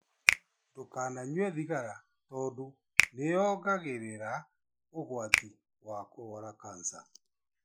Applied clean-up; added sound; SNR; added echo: classical method Wiener filter.